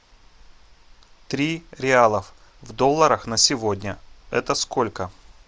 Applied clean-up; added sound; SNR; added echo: none; none; none; none.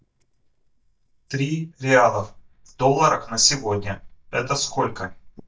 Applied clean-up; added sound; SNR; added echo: neural mask model DeepFilterNet 3.